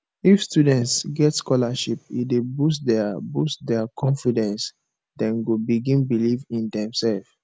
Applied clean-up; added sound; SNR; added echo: none; none; none; none.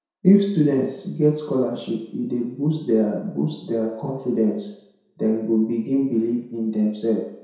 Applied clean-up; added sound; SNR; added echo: none; none; none; reverberation time 0.7 s.